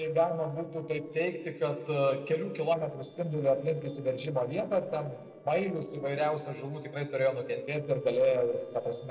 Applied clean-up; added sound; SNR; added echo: neural separator model SepFormer DNS4.